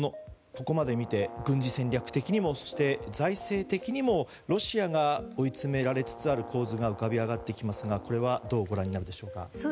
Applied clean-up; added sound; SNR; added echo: none; Brass instrument; 18 dB; none.